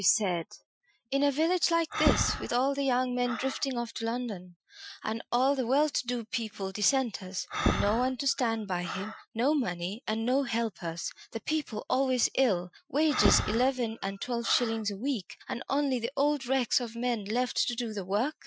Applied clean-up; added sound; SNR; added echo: classical method Wiener filter.